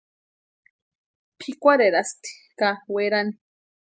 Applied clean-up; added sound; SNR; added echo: none; none; none; none.